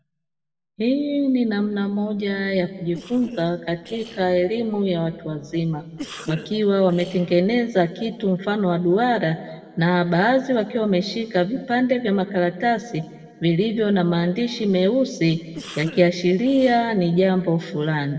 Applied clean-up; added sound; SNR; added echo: neural separator model SepFormer DNS4.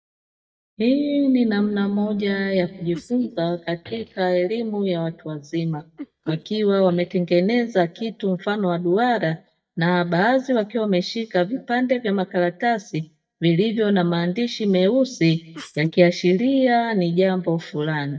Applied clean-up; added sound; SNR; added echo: neural mask model DeepFilterNet 3.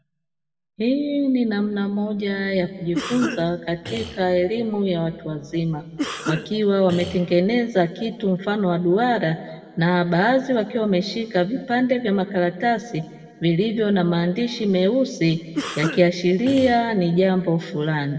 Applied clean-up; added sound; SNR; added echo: none; Cough; 10 dB; reverberation time 1.5 s.